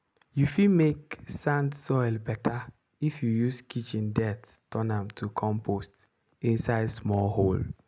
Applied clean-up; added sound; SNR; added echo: none; none; none; none.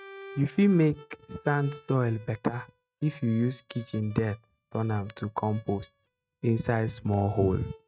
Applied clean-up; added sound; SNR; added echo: neural mask model RNNoise.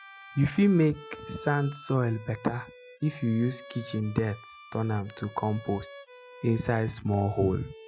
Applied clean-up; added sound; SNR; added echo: classical method Wiener filter.